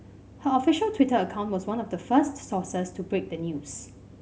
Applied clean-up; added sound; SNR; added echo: none; none; none; none.